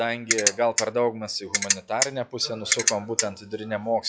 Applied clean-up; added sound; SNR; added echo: classical method log-MMSE.